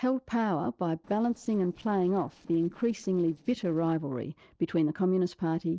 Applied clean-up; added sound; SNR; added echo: neural separator model SepFormer DNS4.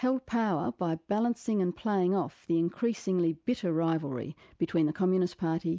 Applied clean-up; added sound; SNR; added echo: none; none; none; none.